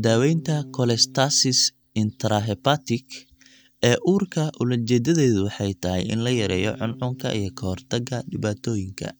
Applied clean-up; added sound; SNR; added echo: neural mask model DeepFilterNet 3.